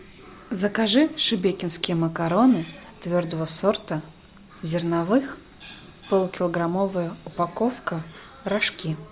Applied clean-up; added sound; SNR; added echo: none; none; none; none.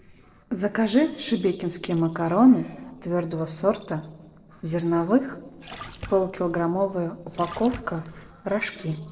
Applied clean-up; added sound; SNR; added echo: neural separator model SepFormer DNS4.